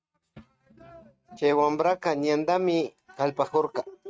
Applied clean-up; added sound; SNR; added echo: neural mask model RNNoise.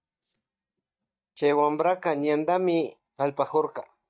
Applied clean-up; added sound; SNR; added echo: neural mask model DeepFilterNet 3.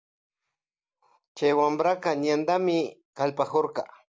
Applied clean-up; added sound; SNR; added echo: none; none; none; none.